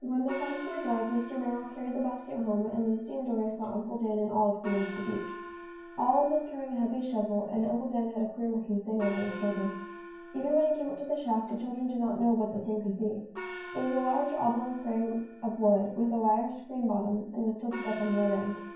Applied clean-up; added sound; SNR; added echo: none; Gong; 14 dB; reverberation time 0.9 s.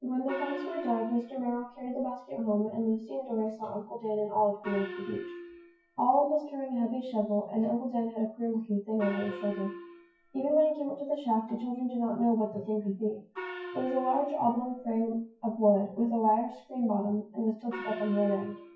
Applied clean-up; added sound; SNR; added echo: classical method WPE with log-MMSE.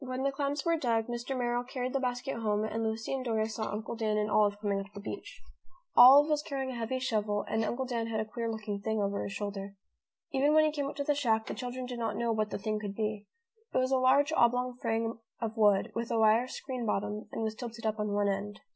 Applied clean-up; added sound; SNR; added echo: none; none; none; none.